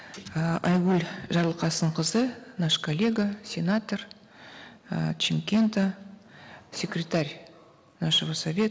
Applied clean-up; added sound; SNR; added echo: none; none; none; none.